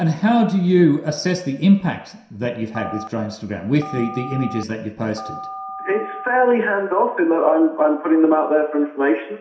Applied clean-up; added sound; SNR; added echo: none; Telephone; 14 dB; reverberation time 0.7 s.